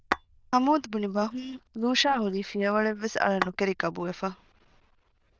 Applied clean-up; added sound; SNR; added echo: neural diffusion model UNIVERSE++.